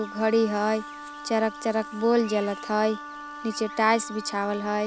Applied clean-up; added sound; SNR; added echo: none; Wind instrument, woodwind instrument; 13 dB; none.